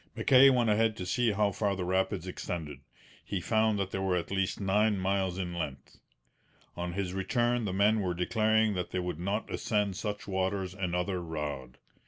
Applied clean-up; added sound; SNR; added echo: none; Bowed string instrument; 20 dB; none.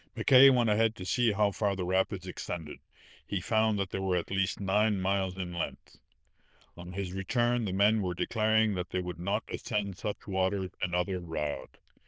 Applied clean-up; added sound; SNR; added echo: neural diffusion model UNIVERSE++.